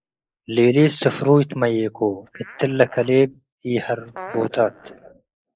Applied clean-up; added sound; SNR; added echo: neural mask model Resemble Enhance denoiser.